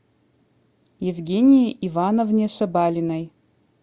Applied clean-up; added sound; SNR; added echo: none; none; none; none.